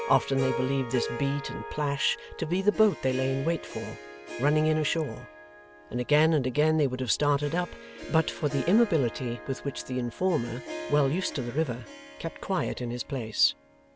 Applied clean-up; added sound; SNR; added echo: none; Harp; 12 dB; none.